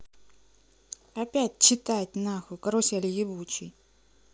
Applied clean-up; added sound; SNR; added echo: none; none; none; none.